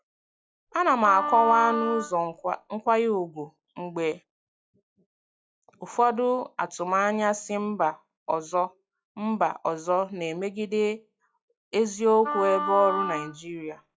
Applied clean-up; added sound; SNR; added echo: classical method log-MMSE.